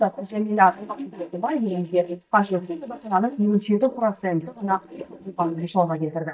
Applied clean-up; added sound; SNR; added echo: neural mask model DeepFilterNet 3.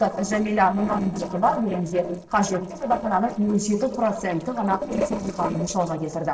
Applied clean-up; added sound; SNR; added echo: neural separator model SepFormer DNS4.